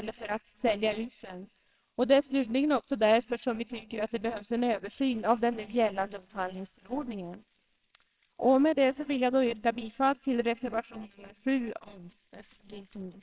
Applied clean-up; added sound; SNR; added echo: neural separator model SepFormer WHAMR!.